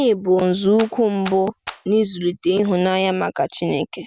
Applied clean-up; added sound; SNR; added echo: none; Clapping; 16 dB; none.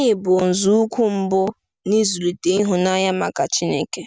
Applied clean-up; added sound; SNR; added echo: none; none; none; none.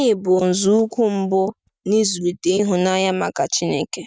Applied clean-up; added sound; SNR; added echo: neural mask model DeepFilterNet 3.